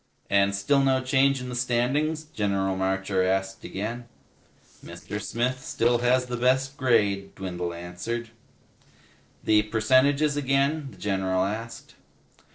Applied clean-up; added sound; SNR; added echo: neural separator model SepFormer DNS4.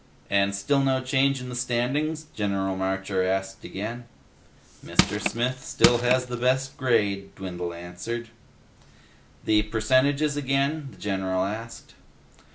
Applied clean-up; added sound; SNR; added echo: none; Crushing; 0 dB; none.